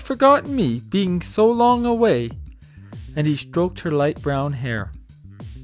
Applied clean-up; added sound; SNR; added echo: none; Bass guitar; 18 dB; none.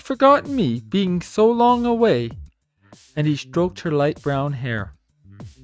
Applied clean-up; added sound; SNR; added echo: neural mask model RNNoise.